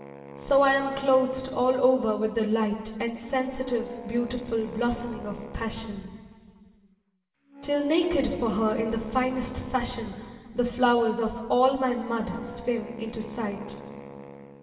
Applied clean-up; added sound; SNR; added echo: none; Wind instrument, woodwind instrument; 16 dB; reverberation time 2.0 s.